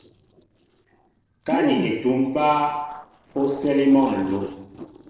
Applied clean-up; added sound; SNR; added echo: neural separator model SepFormer DNS4.